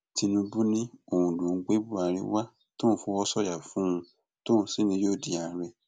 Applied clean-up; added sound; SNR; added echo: none; none; none; none.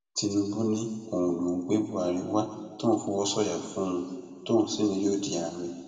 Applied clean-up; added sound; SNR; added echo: none; none; none; reverberation time 1.8 s.